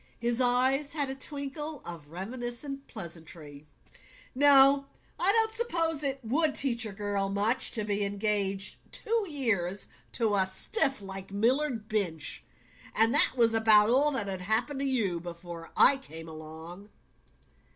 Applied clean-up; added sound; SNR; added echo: none; none; none; none.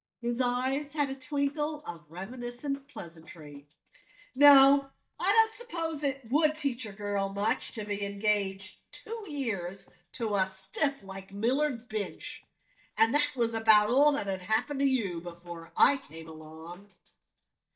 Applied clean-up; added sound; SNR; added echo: neural mask model DeepFilterNet 3.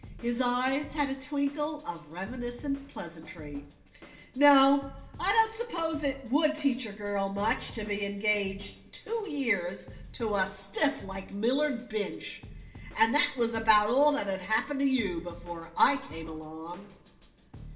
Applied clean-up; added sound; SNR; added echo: none; Drum kit; 19 dB; reverberation time 0.6 s.